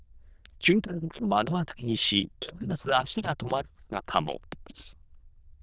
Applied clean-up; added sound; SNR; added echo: neural diffusion model UNIVERSE++.